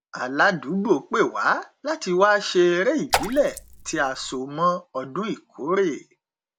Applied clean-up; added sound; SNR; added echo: none; Raindrop / Splash, splatter; 6 dB; none.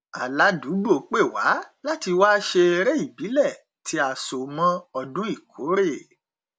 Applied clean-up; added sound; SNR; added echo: none; none; none; none.